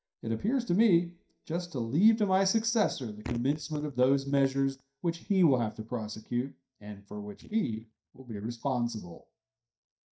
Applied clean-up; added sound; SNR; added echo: neural mask model DeepFilterNet 3.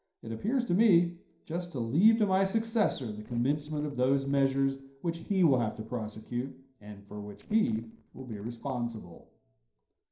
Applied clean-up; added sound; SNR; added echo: neural separator model SepFormer DNS4.